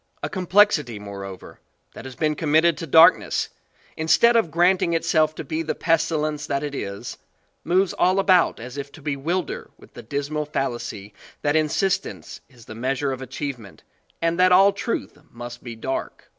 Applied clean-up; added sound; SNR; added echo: none; none; none; none.